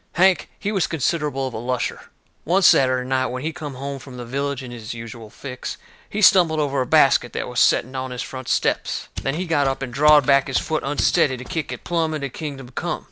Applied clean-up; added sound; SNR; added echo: none; Mechanisms; 12 dB; none.